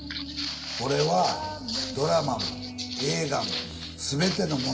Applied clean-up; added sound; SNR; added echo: none; Walk, footsteps; 7 dB; reverberation time 1.5 s.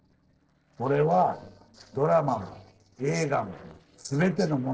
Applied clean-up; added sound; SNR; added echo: neural separator model SepFormer DNS4.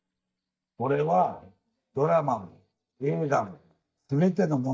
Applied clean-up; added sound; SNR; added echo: neural mask model DeepFilterNet 3.